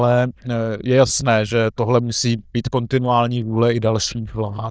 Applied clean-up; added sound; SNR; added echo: neural diffusion model UNIVERSE++.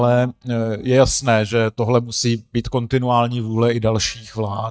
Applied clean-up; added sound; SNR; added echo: neural mask model DeepFilterNet 3.